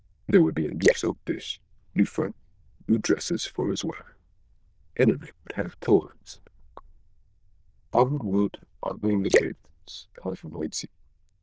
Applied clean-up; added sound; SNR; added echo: neural diffusion model UNIVERSE++.